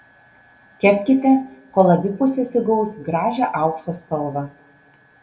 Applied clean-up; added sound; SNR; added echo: none; none; none; reverberation time 0.3 s.